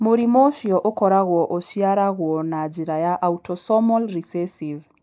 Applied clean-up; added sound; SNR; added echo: neural mask model Resemble Enhance denoiser.